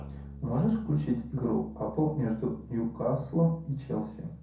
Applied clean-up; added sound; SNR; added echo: none; Bass guitar; 17 dB; reverberation time 0.6 s.